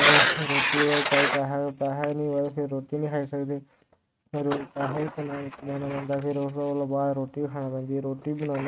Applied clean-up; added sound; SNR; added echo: neural mask model RNNoise.